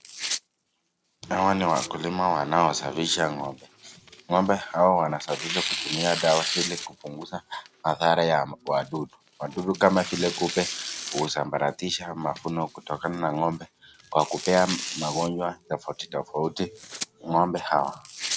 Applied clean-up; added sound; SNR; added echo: none; Tearing; 10 dB; none.